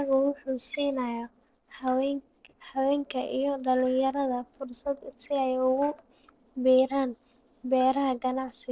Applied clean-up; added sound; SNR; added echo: neural separator model SepFormer DNS4.